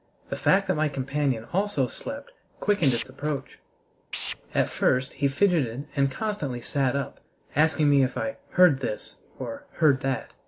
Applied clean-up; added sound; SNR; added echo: none; Tools; 8 dB; none.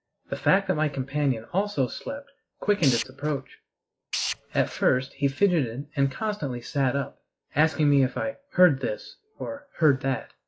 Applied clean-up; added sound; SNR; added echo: classical method log-MMSE.